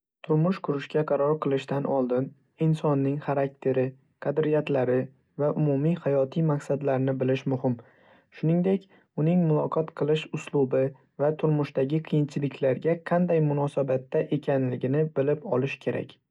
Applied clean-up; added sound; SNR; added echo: none; none; none; none.